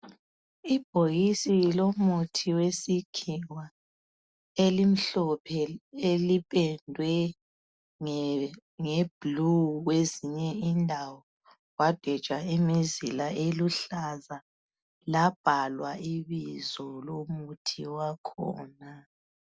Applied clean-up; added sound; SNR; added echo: none; none; none; none.